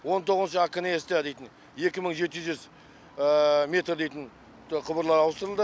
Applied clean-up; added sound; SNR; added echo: none; none; none; none.